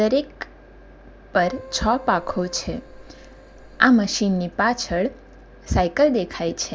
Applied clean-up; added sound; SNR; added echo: none; Keyboard (musical); 18 dB; none.